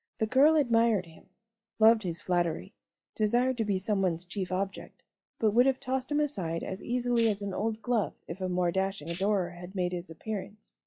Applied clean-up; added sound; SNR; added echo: classical method log-MMSE.